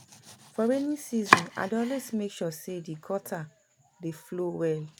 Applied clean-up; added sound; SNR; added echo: none; Domestic sounds, home sounds; 2 dB; none.